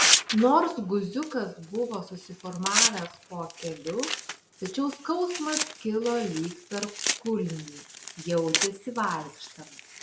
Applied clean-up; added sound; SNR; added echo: none; Tearing; 1 dB; none.